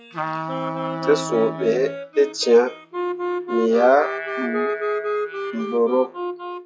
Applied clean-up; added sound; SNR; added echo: classical method log-MMSE.